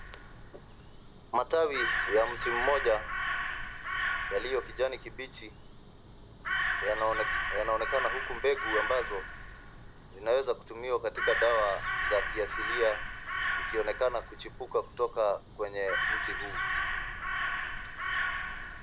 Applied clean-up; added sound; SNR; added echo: none; Crow; 2 dB; none.